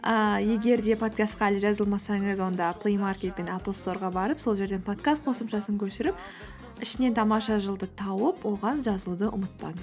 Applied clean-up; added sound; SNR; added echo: none; none; none; none.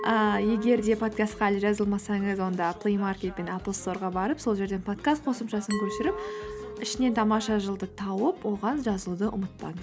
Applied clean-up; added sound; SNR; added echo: none; Glass; 14 dB; none.